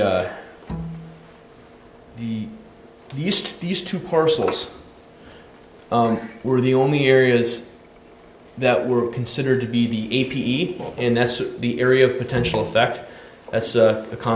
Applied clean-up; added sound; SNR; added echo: none; Bowed string instrument; 14 dB; none.